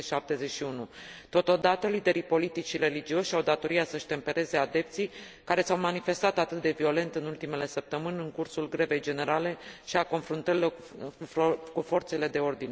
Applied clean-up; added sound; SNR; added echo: none; none; none; none.